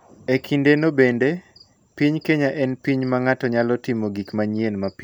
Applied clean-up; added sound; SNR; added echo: none; none; none; none.